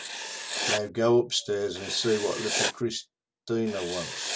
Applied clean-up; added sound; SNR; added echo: none; Writing; 5 dB; none.